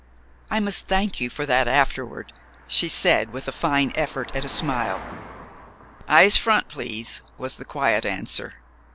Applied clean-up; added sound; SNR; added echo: none; Car passing by; 19 dB; none.